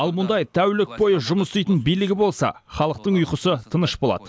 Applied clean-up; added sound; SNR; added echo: none; none; none; none.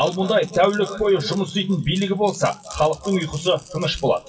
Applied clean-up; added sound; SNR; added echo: classical method WPE with log-MMSE.